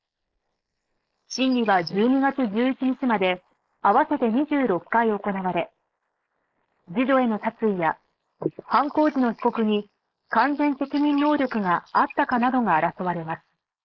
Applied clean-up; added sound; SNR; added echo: neural mask model Resemble Enhance denoiser.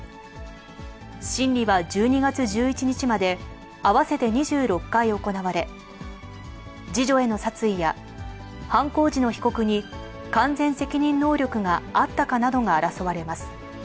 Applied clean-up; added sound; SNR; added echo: none; none; none; none.